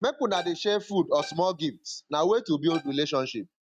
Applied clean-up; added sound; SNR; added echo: neural mask model RNNoise.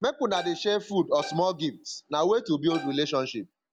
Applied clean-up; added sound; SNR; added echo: none; Bowed string instrument; 15 dB; none.